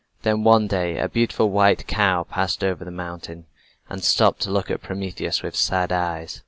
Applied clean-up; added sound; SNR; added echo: none; none; none; none.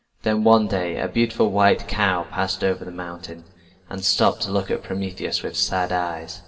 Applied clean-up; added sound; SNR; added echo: none; none; none; reverberation time 2.1 s.